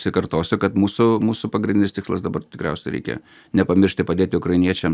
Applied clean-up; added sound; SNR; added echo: none; none; none; none.